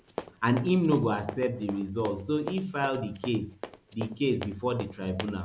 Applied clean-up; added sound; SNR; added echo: none; Run; 13 dB; none.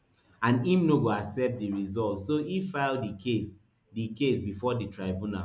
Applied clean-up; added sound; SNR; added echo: none; none; none; none.